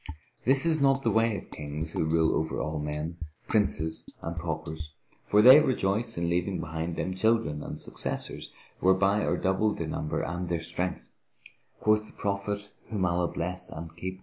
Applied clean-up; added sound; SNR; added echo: neural mask model Resemble Enhance denoiser.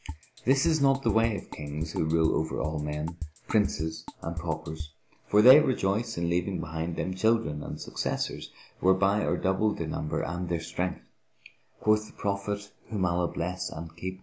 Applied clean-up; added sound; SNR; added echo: none; Drum kit; 10 dB; none.